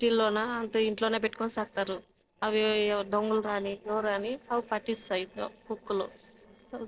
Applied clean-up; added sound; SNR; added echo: neural separator model SepFormer DNS4.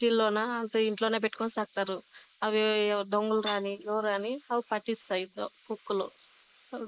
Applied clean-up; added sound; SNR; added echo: neural mask model Resemble Enhance denoiser.